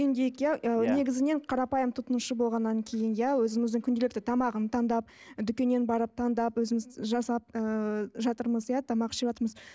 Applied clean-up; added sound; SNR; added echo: none; none; none; none.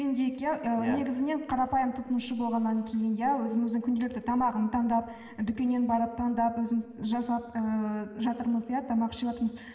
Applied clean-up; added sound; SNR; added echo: none; none; none; reverberation time 2.2 s.